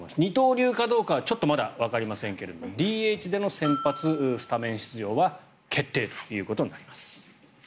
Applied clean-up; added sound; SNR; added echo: none; Bell; 11 dB; none.